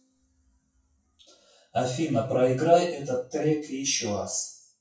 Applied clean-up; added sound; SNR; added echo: classical method WPE with log-MMSE.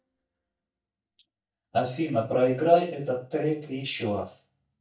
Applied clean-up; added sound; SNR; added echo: neural mask model DeepFilterNet 3.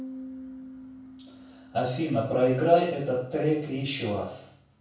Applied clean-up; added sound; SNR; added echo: none; Piano; 18 dB; reverberation time 0.6 s.